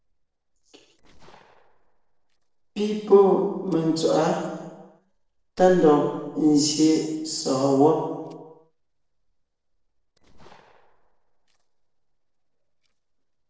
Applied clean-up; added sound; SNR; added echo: neural separator model SepFormer DNS4.